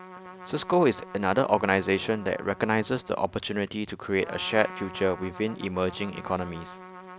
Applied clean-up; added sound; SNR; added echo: none; Trumpet; 16 dB; none.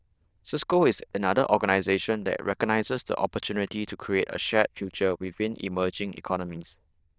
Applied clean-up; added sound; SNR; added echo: neural diffusion model UNIVERSE++.